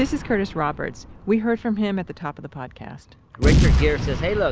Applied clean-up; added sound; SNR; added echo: none; Boom; -1 dB; none.